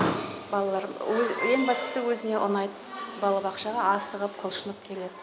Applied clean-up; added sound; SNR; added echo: none; Piano; 11 dB; none.